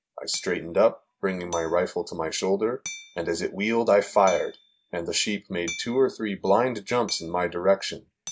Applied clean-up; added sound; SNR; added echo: none; Hammer; 19 dB; none.